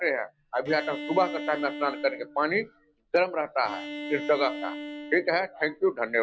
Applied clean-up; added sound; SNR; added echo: none; Bowed string instrument; 11 dB; none.